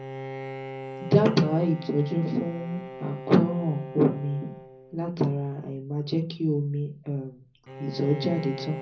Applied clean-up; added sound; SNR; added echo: none; Bowed string instrument; 14 dB; reverberation time 0.4 s.